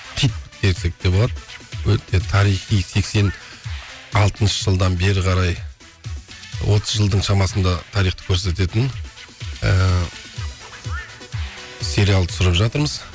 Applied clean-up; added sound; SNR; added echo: none; none; none; none.